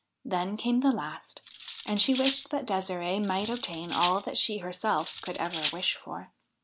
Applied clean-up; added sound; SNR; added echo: none; Cutlery, silverware; 8 dB; none.